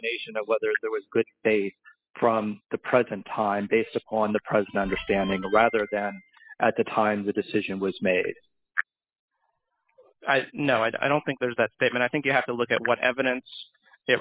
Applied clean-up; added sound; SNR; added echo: classical method spectral subtraction.